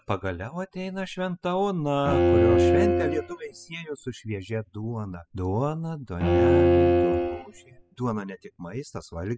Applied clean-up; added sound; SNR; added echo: classical method spectral subtraction.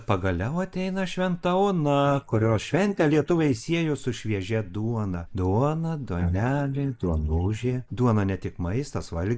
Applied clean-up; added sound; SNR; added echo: neural mask model Resemble Enhance denoiser.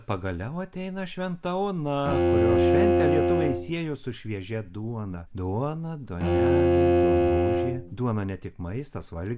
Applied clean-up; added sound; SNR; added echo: none; Bowed string instrument; -5 dB; none.